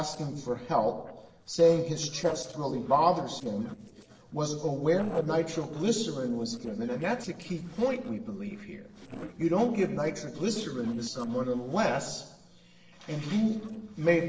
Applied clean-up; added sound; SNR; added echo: neural separator model SepFormer DNS4.